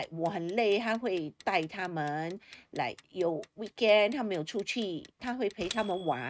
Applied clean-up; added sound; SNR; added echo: neural mask model RNNoise.